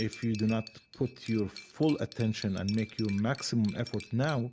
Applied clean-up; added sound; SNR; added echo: none; Cutlery, silverware; 18 dB; none.